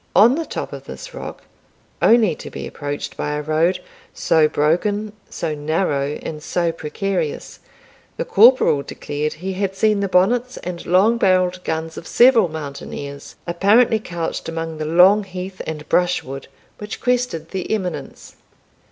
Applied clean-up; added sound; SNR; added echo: none; none; none; none.